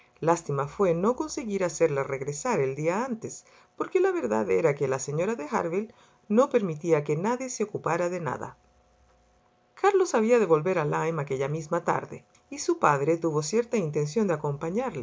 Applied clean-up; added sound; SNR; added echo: none; none; none; none.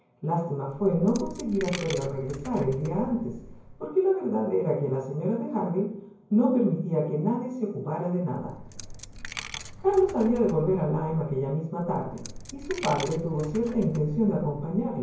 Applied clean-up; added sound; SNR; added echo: none; Coin (dropping); 14 dB; reverberation time 0.9 s.